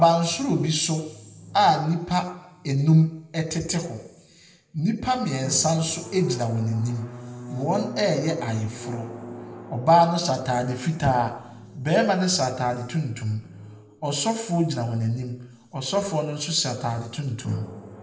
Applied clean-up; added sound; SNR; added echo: none; Drum; 17 dB; reverberation time 0.8 s.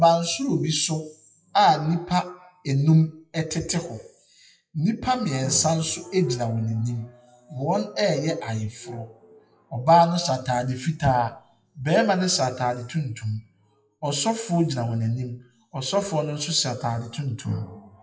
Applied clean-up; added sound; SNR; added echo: classical method WPE with log-MMSE.